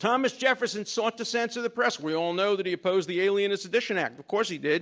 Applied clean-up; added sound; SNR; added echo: none; none; none; none.